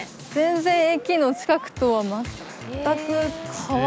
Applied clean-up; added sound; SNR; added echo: none; none; none; none.